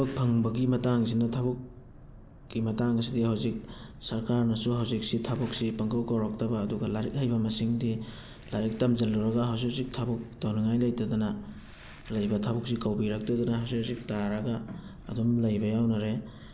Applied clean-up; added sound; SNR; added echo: none; Boat, Water vehicle; 18 dB; none.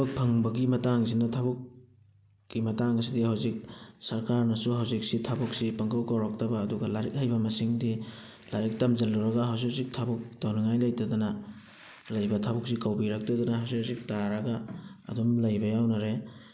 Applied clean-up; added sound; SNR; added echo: none; none; none; none.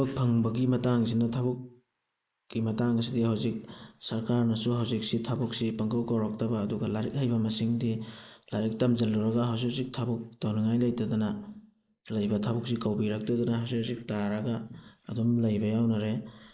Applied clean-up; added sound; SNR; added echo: neural mask model Resemble Enhance denoiser.